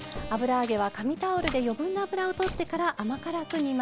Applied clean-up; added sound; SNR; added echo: none; Splash, splatter + Thump, thud; 12 dB; none.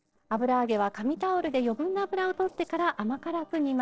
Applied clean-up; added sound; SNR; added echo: neural separator model SepFormer DNS4.